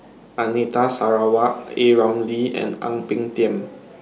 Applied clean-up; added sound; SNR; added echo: none; none; none; none.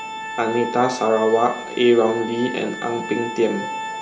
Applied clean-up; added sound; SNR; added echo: none; Organ; 10 dB; none.